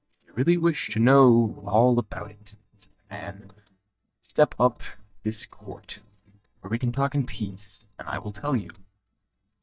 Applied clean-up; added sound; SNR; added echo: neural mask model DeepFilterNet 3.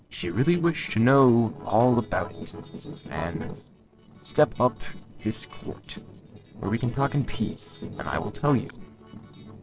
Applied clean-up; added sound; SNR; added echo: neural separator model SepFormer DNS4.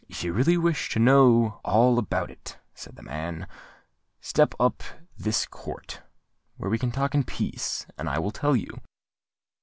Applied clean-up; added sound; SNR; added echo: none; none; none; none.